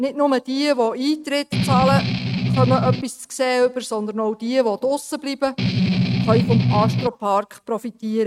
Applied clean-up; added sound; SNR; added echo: neural mask model RNNoise.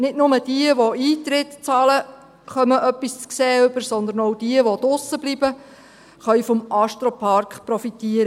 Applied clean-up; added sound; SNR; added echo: none; none; none; none.